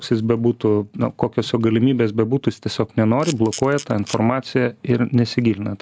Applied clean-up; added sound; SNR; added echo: none; Camera; 15 dB; none.